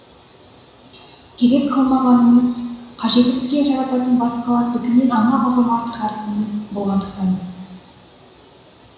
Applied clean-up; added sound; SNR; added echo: none; none; none; reverberation time 1.0 s.